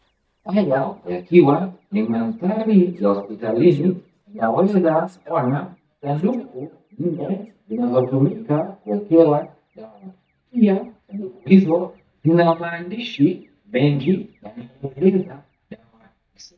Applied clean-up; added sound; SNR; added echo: neural mask model DeepFilterNet 3.